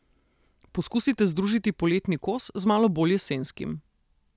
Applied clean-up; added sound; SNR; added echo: none; none; none; none.